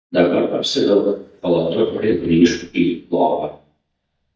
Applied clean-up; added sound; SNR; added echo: neural mask model DeepFilterNet 3.